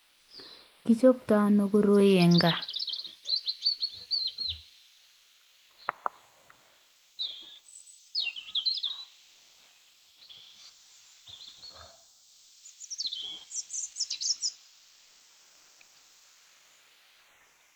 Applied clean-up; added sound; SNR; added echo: neural mask model Resemble Enhance denoiser.